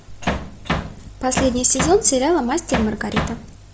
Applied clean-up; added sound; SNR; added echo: none; Bass drum; 4 dB; none.